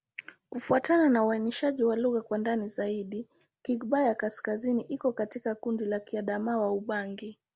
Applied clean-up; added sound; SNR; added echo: none; none; none; none.